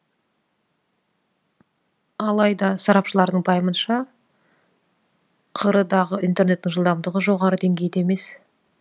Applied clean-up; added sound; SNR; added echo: none; none; none; none.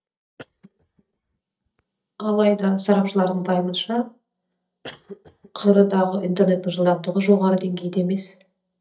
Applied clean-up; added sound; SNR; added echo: neural mask model DeepFilterNet 3.